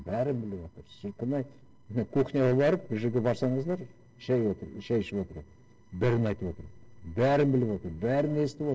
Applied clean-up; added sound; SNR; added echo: neural separator model SepFormer DNS4.